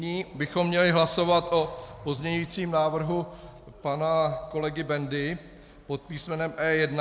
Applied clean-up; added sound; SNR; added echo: none; none; none; none.